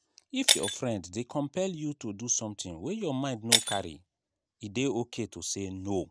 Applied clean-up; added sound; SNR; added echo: none; Shatter; 0 dB; none.